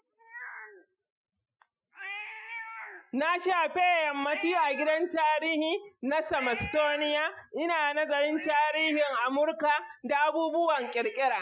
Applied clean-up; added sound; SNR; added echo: classical method Wiener filter.